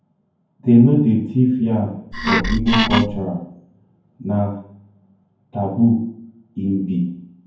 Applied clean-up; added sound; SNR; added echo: none; Wood; 0 dB; reverberation time 0.9 s.